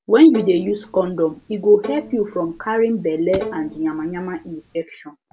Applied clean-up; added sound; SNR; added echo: none; Thump, thud + Bowed string instrument; 15 dB; none.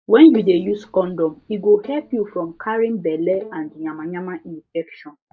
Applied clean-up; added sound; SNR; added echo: neural mask model DeepFilterNet 3.